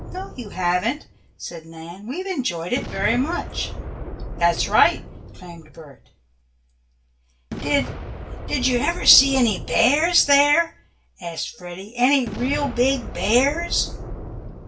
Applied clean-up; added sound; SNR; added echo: none; Boom; 10 dB; reverberation time 0.2 s.